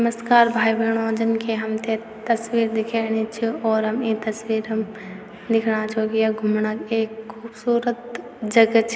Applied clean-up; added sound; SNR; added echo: none; none; none; none.